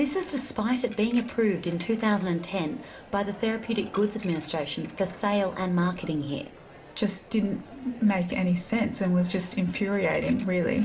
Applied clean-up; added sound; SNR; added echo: none; Coin (dropping); 19 dB; reverberation time 0.4 s.